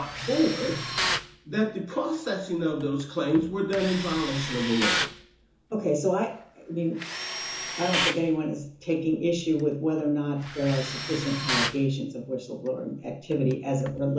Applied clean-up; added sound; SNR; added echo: none; Tools; 6 dB; reverberation time 0.7 s.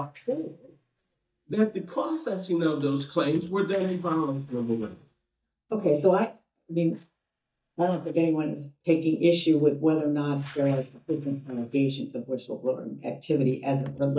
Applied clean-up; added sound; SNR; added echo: neural mask model DeepFilterNet 3.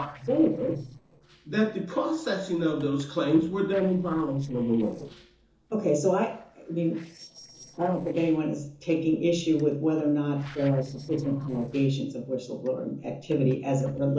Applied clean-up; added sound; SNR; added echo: neural separator model SepFormer DNS4.